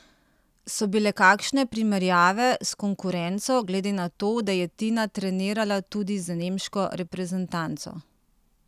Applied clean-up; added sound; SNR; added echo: none; none; none; none.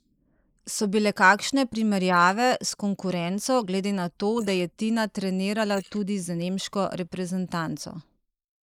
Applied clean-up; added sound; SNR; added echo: neural mask model Resemble Enhance denoiser.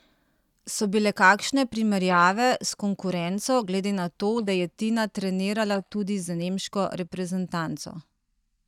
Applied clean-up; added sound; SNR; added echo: neural mask model DeepFilterNet 3.